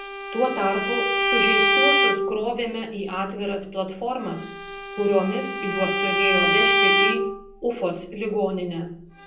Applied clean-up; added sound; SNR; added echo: none; Bowed string instrument; -2 dB; reverberation time 0.6 s.